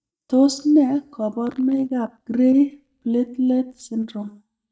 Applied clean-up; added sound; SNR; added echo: neural mask model DeepFilterNet 3.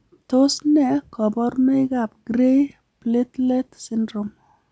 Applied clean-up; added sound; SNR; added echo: none; none; none; none.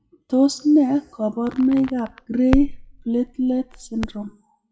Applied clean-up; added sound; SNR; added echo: classical method WPE with log-MMSE.